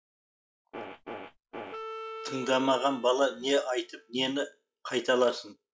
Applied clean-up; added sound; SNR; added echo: classical method log-MMSE.